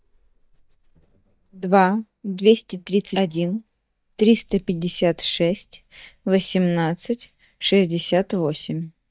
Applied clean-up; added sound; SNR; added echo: neural mask model DeepFilterNet 3.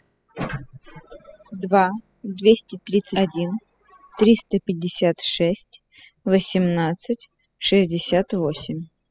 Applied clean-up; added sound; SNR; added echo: classical method spectral subtraction.